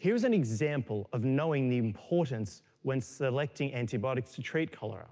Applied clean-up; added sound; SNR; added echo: none; none; none; none.